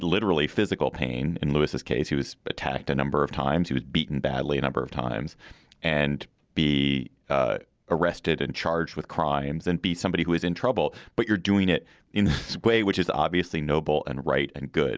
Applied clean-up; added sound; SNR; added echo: none; none; none; none.